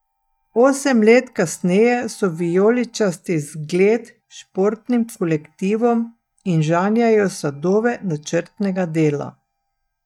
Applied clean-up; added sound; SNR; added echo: neural mask model DeepFilterNet 3.